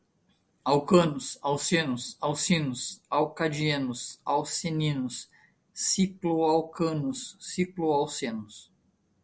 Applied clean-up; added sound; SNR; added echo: none; none; none; none.